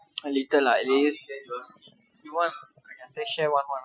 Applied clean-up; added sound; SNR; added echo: classical method Wiener filter.